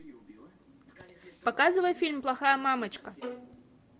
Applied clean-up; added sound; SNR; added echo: none; Bowed string instrument; 12 dB; none.